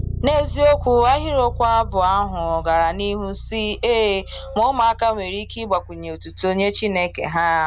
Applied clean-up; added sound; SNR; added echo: none; Bass guitar; 11 dB; none.